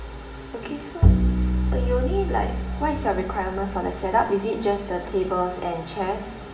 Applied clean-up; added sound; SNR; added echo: none; Bowed string instrument; -4 dB; reverberation time 2.5 s.